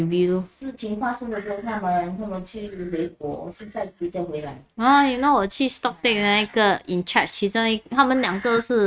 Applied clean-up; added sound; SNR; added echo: neural mask model RNNoise.